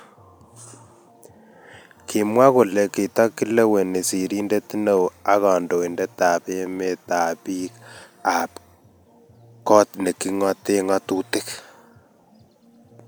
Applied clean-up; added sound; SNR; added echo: none; none; none; none.